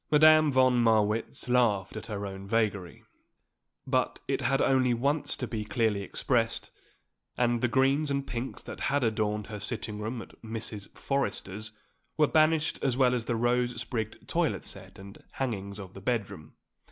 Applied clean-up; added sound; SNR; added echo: none; none; none; none.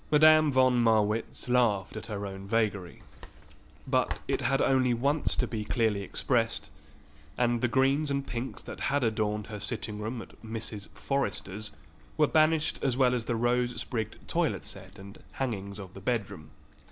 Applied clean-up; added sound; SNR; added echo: none; Chewing, mastication; 11 dB; none.